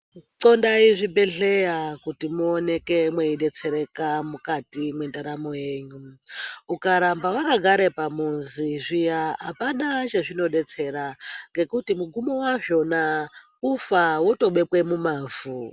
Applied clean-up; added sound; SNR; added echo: none; none; none; none.